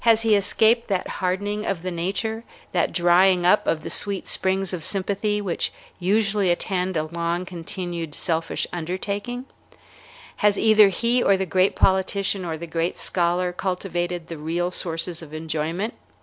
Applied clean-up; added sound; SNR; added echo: none; none; none; none.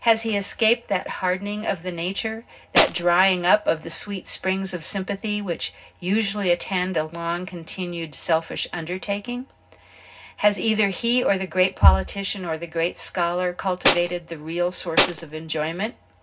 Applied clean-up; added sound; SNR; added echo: none; Tools; -2 dB; reverberation time 0.4 s.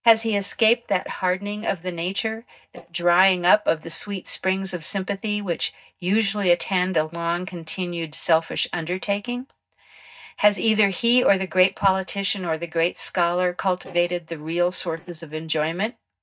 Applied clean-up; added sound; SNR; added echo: neural mask model DeepFilterNet 3.